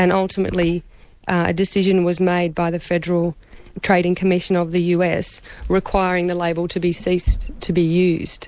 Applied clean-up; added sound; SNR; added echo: none; none; none; none.